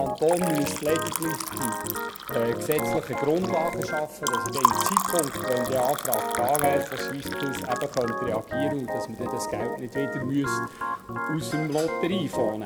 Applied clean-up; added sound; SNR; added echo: none; Liquid + Organ; 1 dB; none.